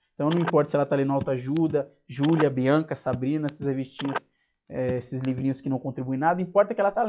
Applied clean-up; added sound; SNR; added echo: classical method log-MMSE.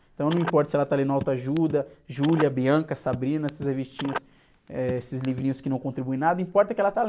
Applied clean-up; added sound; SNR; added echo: none; Telephone; 13 dB; none.